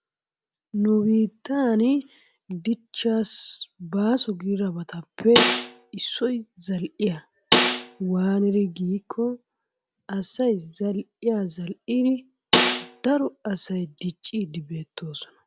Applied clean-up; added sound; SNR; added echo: none; Snare drum; -1 dB; none.